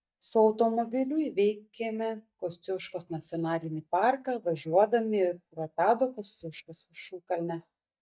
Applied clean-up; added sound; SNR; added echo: neural mask model DeepFilterNet 3.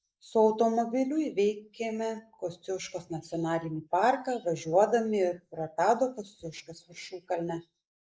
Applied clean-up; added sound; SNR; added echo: neural mask model Resemble Enhance denoiser.